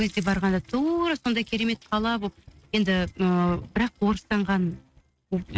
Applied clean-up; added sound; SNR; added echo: neural mask model RNNoise.